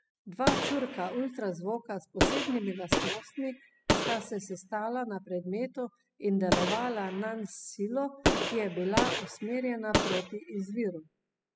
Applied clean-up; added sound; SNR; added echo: classical method spectral subtraction.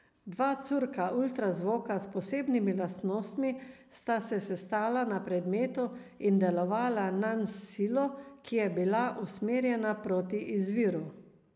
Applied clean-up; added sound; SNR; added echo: none; none; none; none.